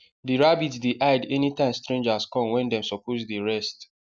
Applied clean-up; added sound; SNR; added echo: none; none; none; none.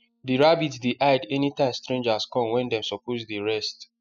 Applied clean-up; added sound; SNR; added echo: classical method spectral subtraction.